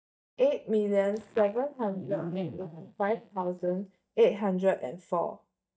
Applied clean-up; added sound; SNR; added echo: neural mask model DeepFilterNet 3.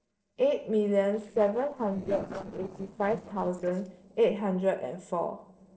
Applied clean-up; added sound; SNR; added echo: neural separator model SepFormer DNS4.